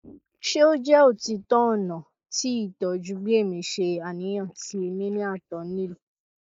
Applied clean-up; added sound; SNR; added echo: neural mask model Resemble Enhance denoiser.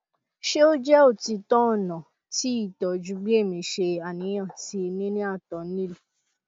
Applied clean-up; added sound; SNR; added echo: none; none; none; none.